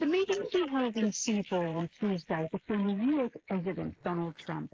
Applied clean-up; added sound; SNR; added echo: neural mask model Resemble Enhance denoiser.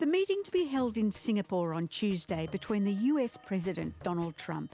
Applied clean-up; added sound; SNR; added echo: none; none; none; none.